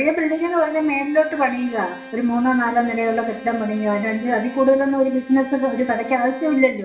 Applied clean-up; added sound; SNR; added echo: none; Bowed string instrument; 17 dB; reverberation time 0.5 s.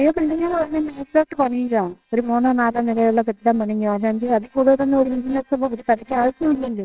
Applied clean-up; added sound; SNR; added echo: neural separator model SepFormer WHAMR!.